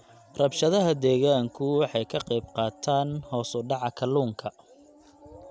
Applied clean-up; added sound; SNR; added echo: none; none; none; none.